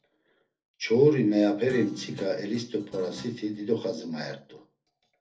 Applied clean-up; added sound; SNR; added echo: neural separator model SepFormer DNS4.